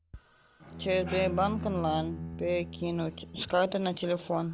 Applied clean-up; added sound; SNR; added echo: none; Bowed string instrument; 10 dB; none.